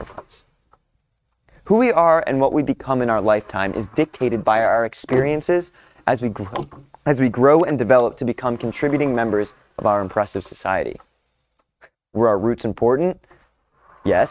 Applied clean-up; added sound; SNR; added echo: neural mask model RNNoise.